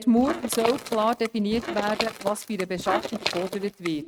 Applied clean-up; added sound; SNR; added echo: neural mask model RNNoise.